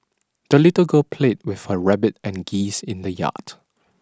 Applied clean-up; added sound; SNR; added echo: none; none; none; none.